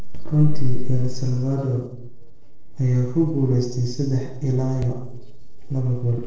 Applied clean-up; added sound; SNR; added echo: neural separator model SepFormer DNS4.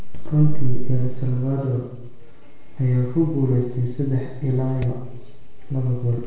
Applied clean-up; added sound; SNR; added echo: none; Hammer; 17 dB; reverberation time 1.0 s.